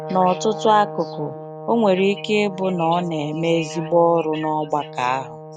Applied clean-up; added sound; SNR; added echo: none; Brass instrument; 13 dB; none.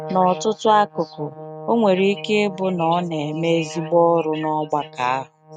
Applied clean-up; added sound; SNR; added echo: neural mask model RNNoise.